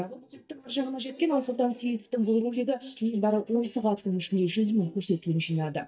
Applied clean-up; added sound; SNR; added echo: neural mask model DeepFilterNet 3.